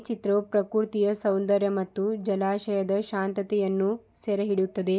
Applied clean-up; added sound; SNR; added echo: none; none; none; none.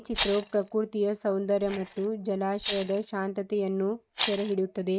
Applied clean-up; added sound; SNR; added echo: neural mask model RNNoise.